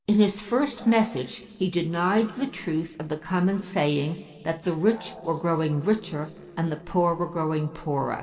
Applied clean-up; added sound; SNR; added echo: neural separator model SepFormer DNS4.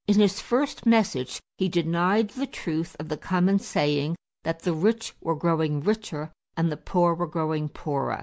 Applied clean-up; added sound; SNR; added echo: none; none; none; none.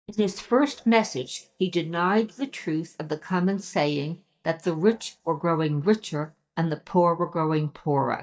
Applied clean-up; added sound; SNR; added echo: neural mask model DeepFilterNet 3.